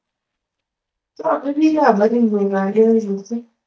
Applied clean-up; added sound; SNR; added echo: neural mask model DeepFilterNet 3.